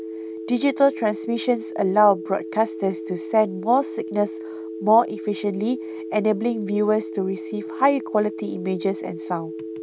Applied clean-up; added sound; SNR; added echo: none; Telephone; 10 dB; none.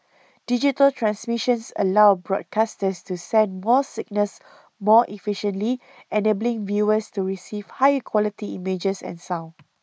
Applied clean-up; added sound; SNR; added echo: neural mask model Resemble Enhance denoiser.